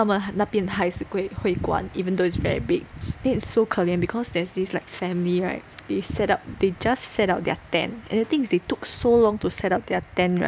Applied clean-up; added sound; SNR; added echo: none; none; none; none.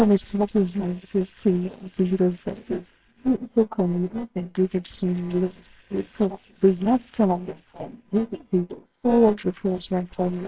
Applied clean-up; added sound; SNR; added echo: neural separator model SepFormer WHAMR!.